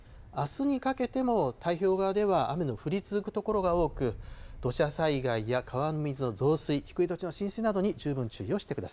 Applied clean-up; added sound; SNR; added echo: none; Wind; 18 dB; none.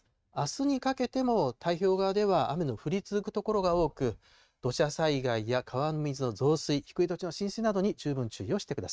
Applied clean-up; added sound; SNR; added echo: neural mask model RNNoise.